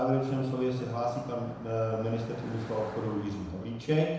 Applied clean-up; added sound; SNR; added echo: none; Car passing by; 19 dB; reverberation time 1.0 s.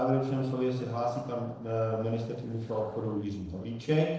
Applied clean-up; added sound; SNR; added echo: neural separator model SepFormer DNS4.